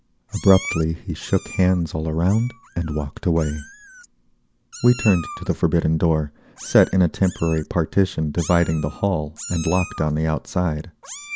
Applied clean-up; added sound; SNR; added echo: none; Meow; 17 dB; none.